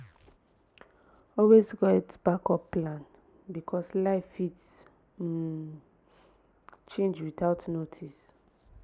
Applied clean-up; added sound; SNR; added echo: none; none; none; none.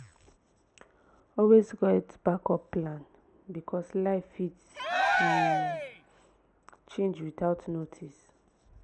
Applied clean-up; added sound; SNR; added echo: none; Cheering; -3 dB; none.